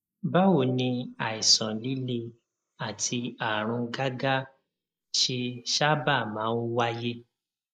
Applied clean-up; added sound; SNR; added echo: neural mask model Resemble Enhance denoiser.